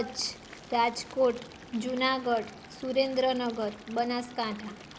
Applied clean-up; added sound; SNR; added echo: none; Stream / Liquid + Train; 19 dB; none.